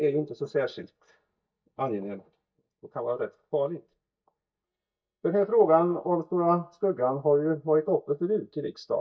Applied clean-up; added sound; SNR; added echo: neural mask model DeepFilterNet 3.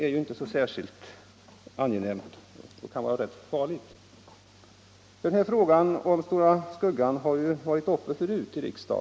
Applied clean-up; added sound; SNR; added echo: none; none; none; none.